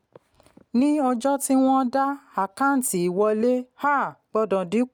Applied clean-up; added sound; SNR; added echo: none; none; none; none.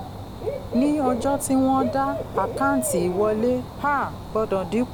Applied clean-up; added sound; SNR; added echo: none; Bird / Dog; 7 dB; none.